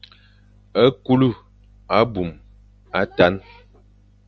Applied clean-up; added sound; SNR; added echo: none; none; none; none.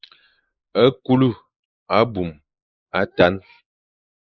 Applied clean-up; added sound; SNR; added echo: neural mask model Resemble Enhance denoiser.